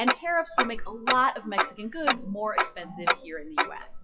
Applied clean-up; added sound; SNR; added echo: classical method WPE with log-MMSE.